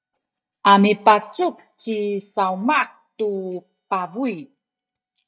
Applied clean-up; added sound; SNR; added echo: neural mask model DeepFilterNet 3.